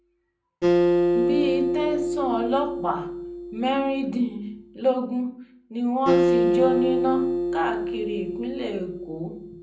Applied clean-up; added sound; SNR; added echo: none; Acoustic guitar; -2 dB; reverberation time 0.6 s.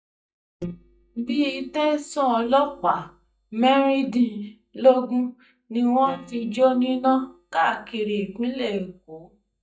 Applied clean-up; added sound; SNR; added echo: neural mask model DeepFilterNet 3.